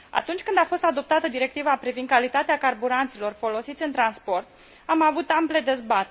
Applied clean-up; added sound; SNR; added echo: none; none; none; none.